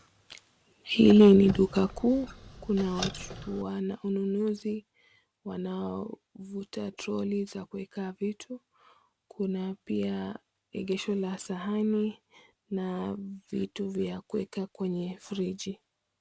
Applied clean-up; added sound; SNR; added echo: none; Squeak; 11 dB; none.